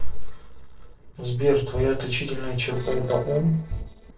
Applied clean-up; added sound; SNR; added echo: neural separator model SepFormer DNS4.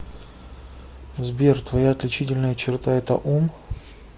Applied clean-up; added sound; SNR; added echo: none; none; none; none.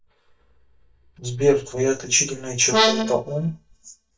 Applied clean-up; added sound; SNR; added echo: neural mask model DeepFilterNet 3.